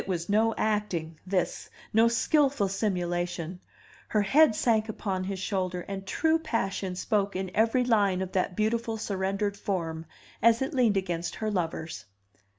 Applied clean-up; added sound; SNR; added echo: none; none; none; none.